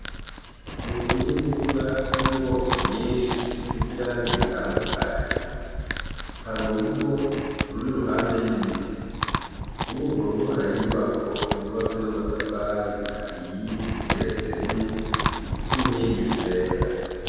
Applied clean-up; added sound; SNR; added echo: none; Chewing, mastication; 2 dB; reverberation time 2.1 s.